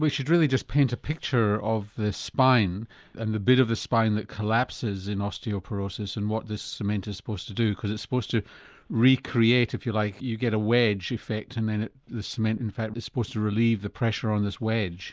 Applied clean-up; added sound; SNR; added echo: none; none; none; none.